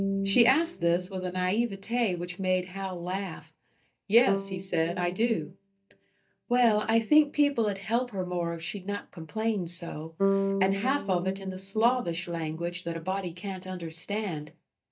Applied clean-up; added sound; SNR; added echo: neural mask model DeepFilterNet 3.